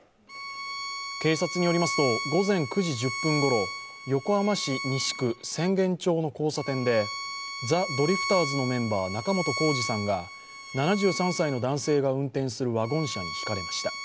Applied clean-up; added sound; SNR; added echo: none; Bowed string instrument; 8 dB; none.